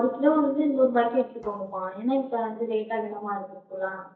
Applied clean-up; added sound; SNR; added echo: neural mask model DeepFilterNet 3.